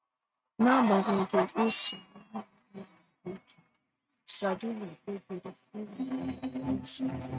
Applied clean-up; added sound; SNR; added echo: neural mask model RNNoise.